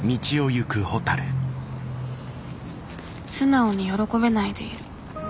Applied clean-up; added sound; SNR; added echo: none; none; none; none.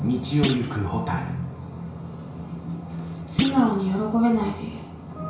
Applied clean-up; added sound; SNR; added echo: none; Thump, thud; 7 dB; reverberation time 0.6 s.